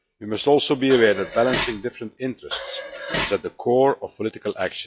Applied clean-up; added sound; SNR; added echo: classical method log-MMSE.